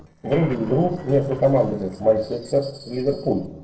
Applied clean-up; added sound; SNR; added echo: neural separator model SepFormer DNS4.